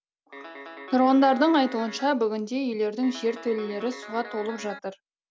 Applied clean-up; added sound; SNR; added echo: none; Guitar; 15 dB; none.